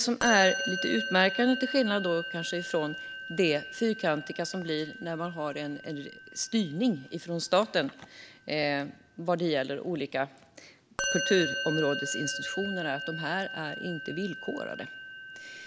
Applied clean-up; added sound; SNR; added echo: none; Musical instrument; 8 dB; none.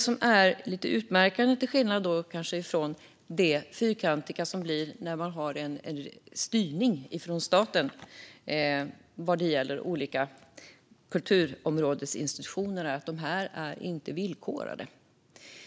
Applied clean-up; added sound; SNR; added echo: none; none; none; none.